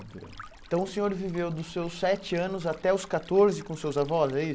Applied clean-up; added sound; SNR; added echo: none; Stream; 20 dB; none.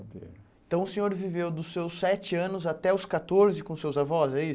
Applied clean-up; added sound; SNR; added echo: none; none; none; none.